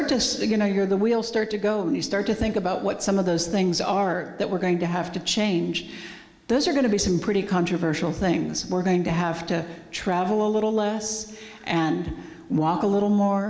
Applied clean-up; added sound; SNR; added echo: none; none; none; none.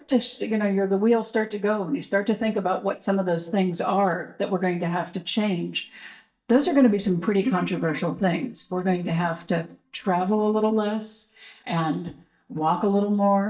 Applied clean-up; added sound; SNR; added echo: neural mask model DeepFilterNet 3.